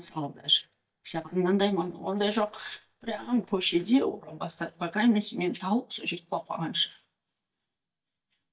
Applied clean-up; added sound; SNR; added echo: neural mask model DeepFilterNet 3.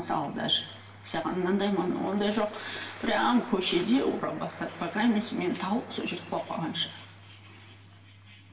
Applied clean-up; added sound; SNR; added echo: none; Applause; 20 dB; reverberation time 0.9 s.